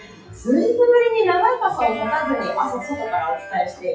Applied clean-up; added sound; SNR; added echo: classical method WPE with log-MMSE.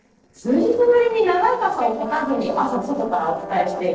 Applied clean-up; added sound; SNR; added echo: neural separator model SepFormer DNS4.